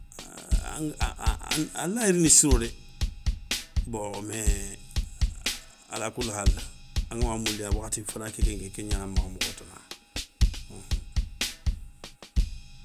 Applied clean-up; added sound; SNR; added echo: none; Drum / Drum kit; -2 dB; none.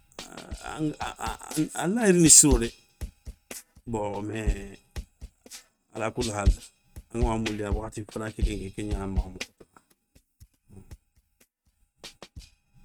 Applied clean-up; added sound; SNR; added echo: neural mask model RNNoise.